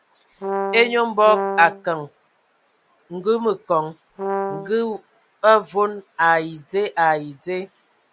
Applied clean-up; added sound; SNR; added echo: none; Brass instrument; 5 dB; none.